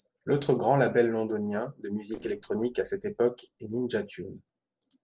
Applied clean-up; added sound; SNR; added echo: neural separator model SepFormer DNS4.